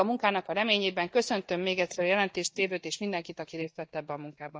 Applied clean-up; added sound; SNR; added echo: neural mask model DeepFilterNet 3.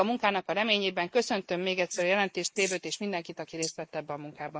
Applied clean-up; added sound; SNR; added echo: neural mask model Resemble Enhance denoiser.